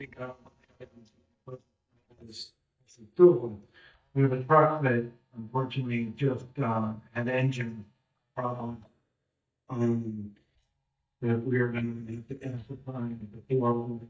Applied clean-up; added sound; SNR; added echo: neural mask model DeepFilterNet 3.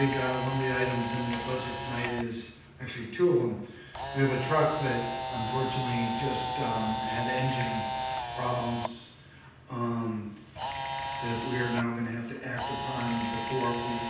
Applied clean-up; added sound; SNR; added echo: none; Camera; 4 dB; reverberation time 0.9 s.